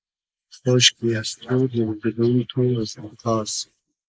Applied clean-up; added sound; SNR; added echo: neural mask model Resemble Enhance denoiser.